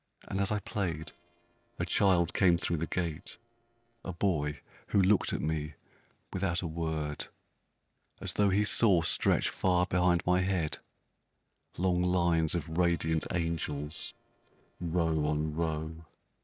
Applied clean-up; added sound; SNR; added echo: neural separator model SepFormer DNS4.